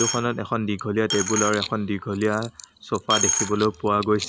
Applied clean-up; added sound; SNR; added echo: none; Coin (dropping); 6 dB; none.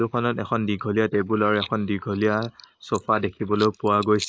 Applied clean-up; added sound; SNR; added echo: neural mask model Resemble Enhance denoiser.